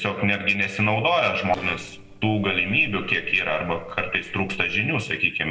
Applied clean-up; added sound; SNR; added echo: neural separator model SepFormer DNS4.